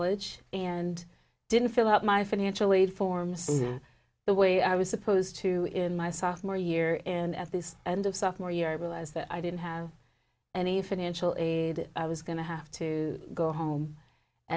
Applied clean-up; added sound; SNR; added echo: none; none; none; none.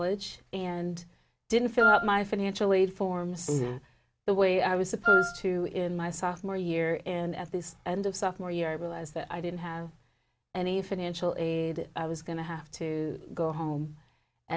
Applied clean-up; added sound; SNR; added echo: none; Wind instrument, woodwind instrument; -3 dB; none.